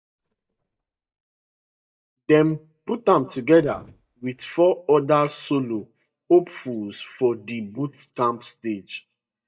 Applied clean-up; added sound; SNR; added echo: neural mask model DeepFilterNet 3.